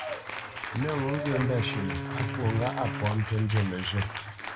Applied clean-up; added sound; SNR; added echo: none; Wind instrument, woodwind instrument + Applause / Cheering; 5 dB; none.